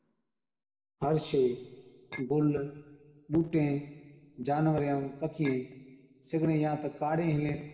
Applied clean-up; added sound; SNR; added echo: none; Chink, clink; 17 dB; reverberation time 1.4 s.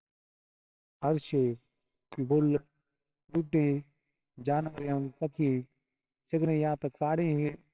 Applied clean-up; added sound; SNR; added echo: neural separator model SepFormer WHAMR!.